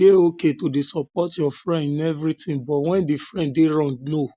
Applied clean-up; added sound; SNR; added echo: none; none; none; none.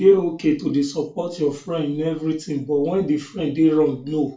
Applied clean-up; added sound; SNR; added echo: none; none; none; reverberation time 0.3 s.